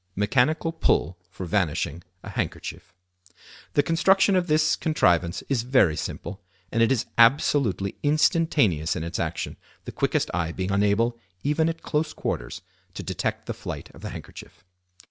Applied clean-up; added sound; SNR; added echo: none; none; none; none.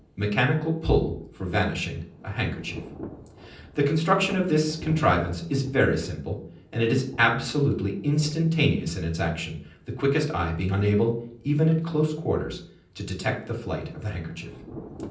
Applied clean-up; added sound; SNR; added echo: none; Thunder / Rain; 20 dB; reverberation time 0.6 s.